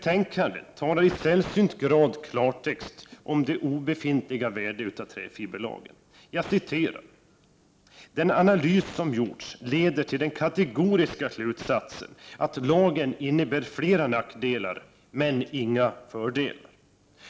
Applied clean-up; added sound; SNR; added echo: none; none; none; none.